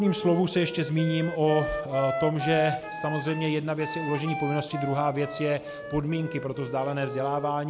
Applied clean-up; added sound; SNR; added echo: none; Wind instrument, woodwind instrument; 8 dB; none.